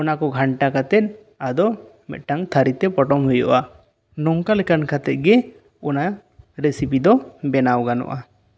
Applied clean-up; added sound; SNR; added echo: none; none; none; none.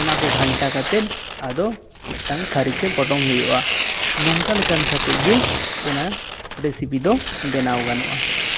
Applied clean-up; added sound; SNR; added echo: none; Tearing; -2 dB; none.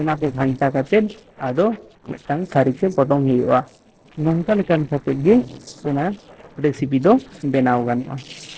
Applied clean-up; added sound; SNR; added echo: neural separator model SepFormer DNS4.